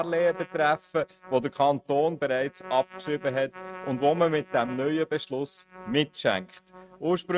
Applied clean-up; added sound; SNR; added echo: neural mask model RNNoise.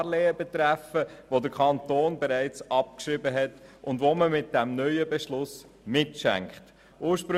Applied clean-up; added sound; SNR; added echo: none; none; none; none.